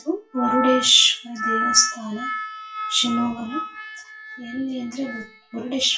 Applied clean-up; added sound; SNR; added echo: classical method WPE with log-MMSE.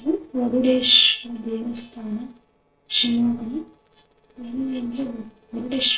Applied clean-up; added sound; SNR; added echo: neural separator model SepFormer DNS4.